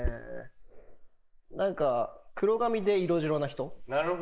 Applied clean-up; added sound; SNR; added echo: neural mask model Resemble Enhance denoiser.